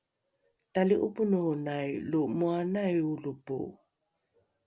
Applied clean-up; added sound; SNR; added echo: none; none; none; none.